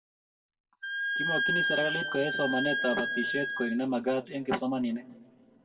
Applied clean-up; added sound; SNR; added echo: none; Wind instrument, woodwind instrument; -1 dB; reverberation time 1.8 s.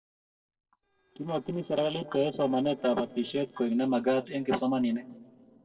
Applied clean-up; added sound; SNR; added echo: neural separator model SepFormer DNS4.